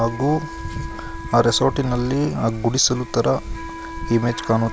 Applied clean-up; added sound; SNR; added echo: none; Wind instrument, woodwind instrument; 15 dB; none.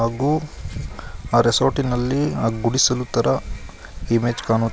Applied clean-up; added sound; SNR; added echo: none; none; none; none.